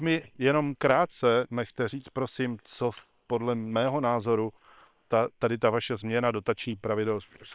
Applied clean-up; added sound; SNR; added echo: neural separator model SepFormer WHAM!.